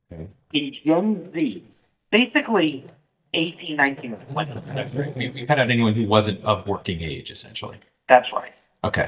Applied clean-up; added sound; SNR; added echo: neural mask model DeepFilterNet 3.